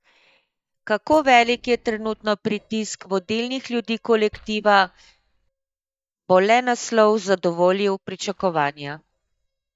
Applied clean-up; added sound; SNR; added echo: neural mask model DeepFilterNet 3.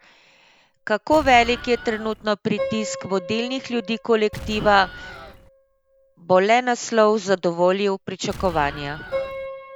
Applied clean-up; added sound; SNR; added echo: none; Piano + Explosion; 13 dB; none.